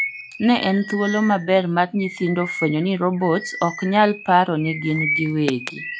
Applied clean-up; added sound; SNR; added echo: classical method log-MMSE.